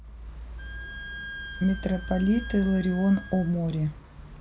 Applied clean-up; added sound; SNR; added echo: none; Wind instrument, woodwind instrument; 15 dB; none.